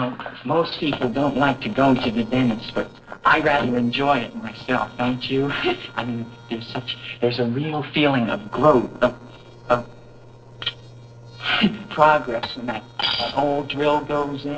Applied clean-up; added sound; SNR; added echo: neural separator model SepFormer DNS4.